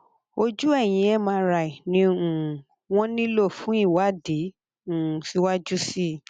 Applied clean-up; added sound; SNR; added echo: none; none; none; none.